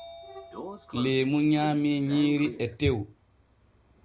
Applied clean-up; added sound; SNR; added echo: none; Sliding door / Train; 16 dB; none.